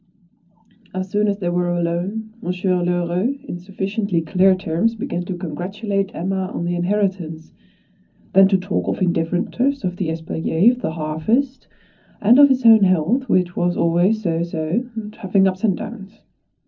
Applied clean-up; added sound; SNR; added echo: none; none; none; reverberation time 0.4 s.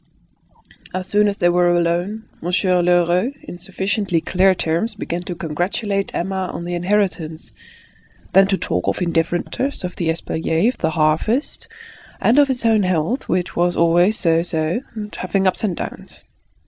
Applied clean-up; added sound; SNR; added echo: none; none; none; none.